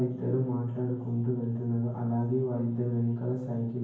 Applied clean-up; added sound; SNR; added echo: none; none; none; reverberation time 0.9 s.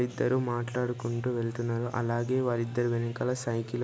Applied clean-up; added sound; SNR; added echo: none; none; none; none.